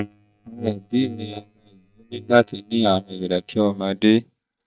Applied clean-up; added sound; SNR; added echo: neural mask model DeepFilterNet 3.